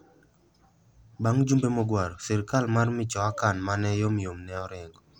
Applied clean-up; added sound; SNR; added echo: none; none; none; none.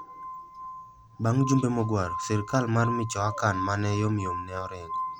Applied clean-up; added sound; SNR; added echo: none; Glass; 9 dB; none.